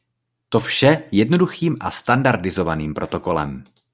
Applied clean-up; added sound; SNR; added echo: none; none; none; none.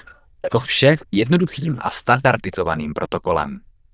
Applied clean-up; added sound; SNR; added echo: neural diffusion model UNIVERSE++.